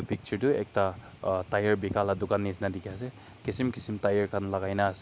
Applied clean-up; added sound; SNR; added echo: none; none; none; none.